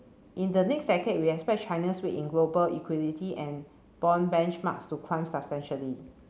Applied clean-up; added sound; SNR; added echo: none; none; none; none.